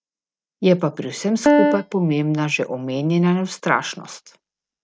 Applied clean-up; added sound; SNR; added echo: neural mask model DeepFilterNet 3.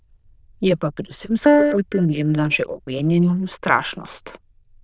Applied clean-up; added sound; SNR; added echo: neural diffusion model UNIVERSE++.